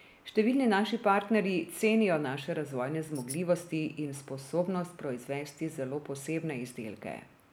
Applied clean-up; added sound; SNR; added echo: none; Tambourine; 13 dB; none.